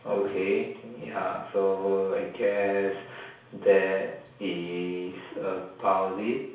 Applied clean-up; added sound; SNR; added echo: none; none; none; reverberation time 0.6 s.